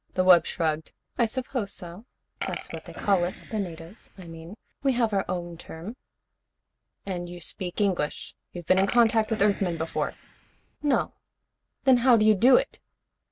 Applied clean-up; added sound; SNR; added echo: none; Burping, eructation; 12 dB; none.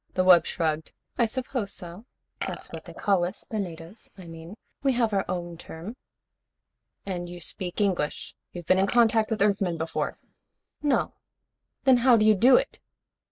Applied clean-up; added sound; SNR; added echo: neural mask model Resemble Enhance denoiser.